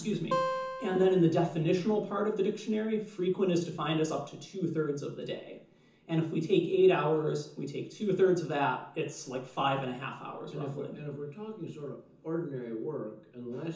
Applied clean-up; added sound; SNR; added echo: none; Acoustic guitar; 4 dB; reverberation time 0.6 s.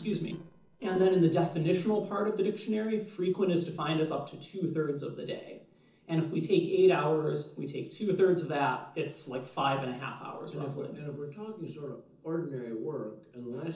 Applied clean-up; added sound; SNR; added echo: neural separator model SepFormer DNS4.